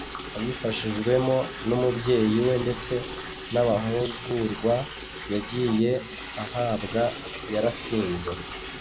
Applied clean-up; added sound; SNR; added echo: none; Liquid; 10 dB; none.